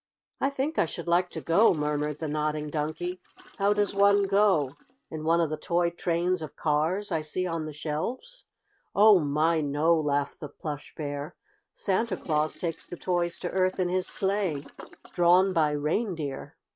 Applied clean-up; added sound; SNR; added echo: neural mask model RNNoise.